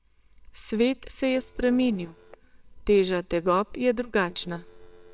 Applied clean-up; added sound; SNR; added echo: neural separator model SepFormer WHAMR!.